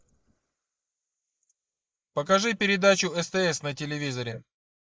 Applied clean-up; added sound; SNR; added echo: neural mask model Resemble Enhance denoiser.